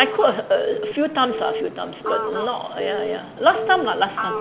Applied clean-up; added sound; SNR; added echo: none; Alarm / Keyboard (musical) + Fowl; 6 dB; none.